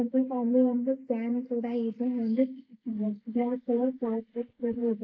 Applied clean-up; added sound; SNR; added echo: neural mask model Resemble Enhance denoiser.